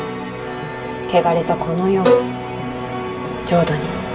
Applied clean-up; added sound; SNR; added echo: none; Bowed string instrument; 1 dB; reverberation time 0.4 s.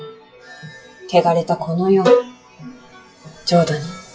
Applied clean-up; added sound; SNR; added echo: classical method WPE with log-MMSE.